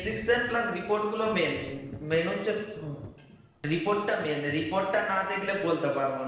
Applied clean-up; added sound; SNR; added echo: none; Thunder / Rain; 19 dB; reverberation time 0.9 s.